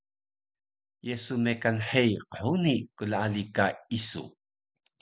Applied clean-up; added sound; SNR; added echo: none; none; none; none.